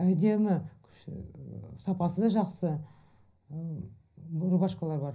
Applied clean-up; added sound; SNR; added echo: none; none; none; reverberation time 0.5 s.